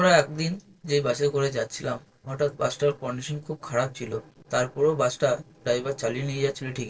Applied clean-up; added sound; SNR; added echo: neural separator model SepFormer DNS4.